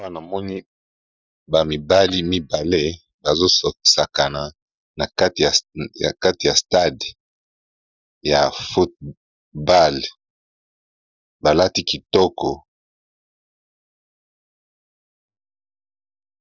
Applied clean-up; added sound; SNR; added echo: neural mask model DeepFilterNet 3.